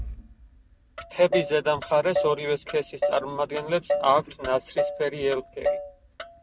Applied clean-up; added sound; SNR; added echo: none; Motor vehicle (road); 5 dB; none.